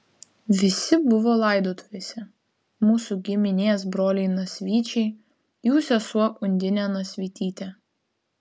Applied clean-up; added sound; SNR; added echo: none; none; none; none.